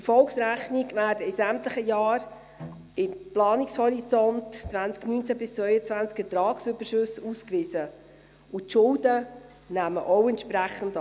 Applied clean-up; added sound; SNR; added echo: none; Bowed string instrument; 20 dB; none.